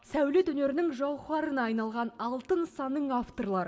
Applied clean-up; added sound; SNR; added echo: none; none; none; reverberation time 1.0 s.